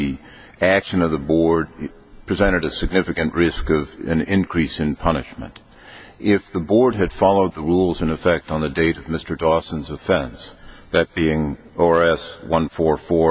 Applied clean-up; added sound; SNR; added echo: none; none; none; none.